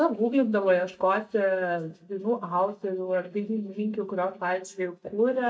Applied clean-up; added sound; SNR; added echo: neural mask model DeepFilterNet 3.